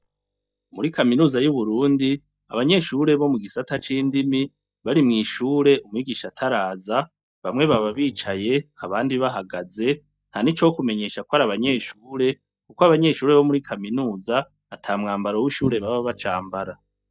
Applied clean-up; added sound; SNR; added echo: neural mask model DeepFilterNet 3.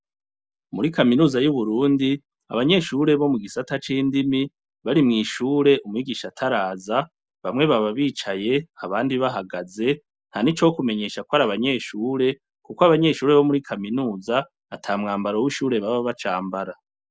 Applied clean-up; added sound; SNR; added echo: none; none; none; none.